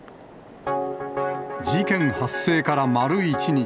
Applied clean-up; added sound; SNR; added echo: none; none; none; none.